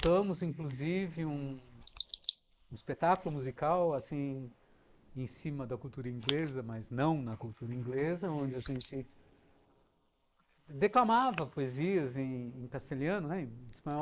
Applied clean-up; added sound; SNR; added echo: neural mask model Resemble Enhance denoiser.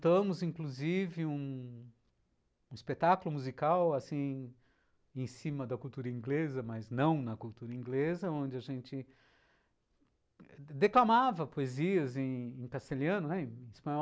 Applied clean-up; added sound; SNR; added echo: none; none; none; none.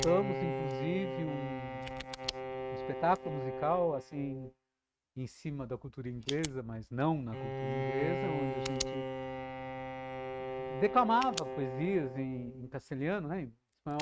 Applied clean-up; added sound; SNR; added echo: neural mask model RNNoise.